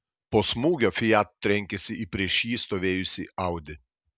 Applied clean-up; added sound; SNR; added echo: none; none; none; none.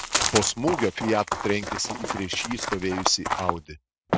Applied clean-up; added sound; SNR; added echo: neural mask model RNNoise.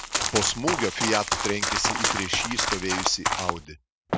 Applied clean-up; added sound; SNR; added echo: none; Run; -2 dB; none.